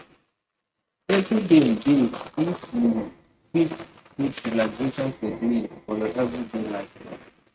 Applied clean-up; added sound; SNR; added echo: neural mask model RNNoise.